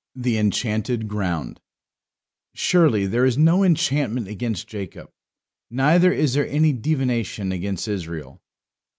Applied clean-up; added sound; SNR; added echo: none; none; none; none.